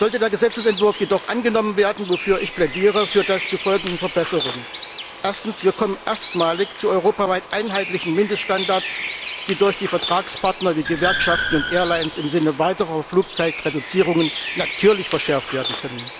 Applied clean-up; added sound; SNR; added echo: none; Bird + Car; 9 dB; none.